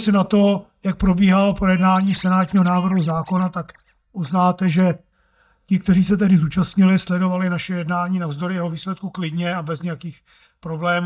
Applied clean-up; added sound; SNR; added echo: neural mask model DeepFilterNet 3.